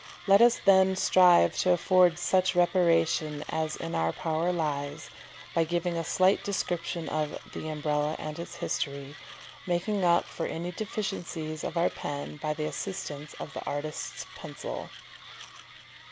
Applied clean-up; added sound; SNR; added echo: none; Mechanisms; 19 dB; none.